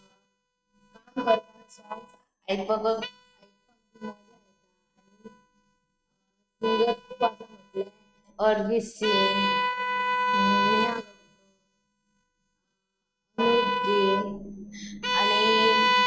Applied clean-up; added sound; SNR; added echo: neural mask model RNNoise.